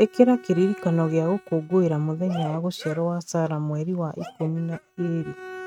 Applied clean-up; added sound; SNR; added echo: neural mask model RNNoise.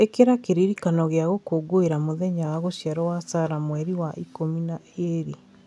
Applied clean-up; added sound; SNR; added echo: none; none; none; none.